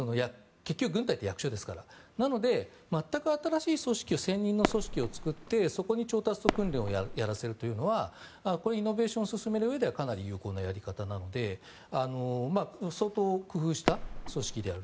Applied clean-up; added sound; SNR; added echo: none; Fireworks; 3 dB; none.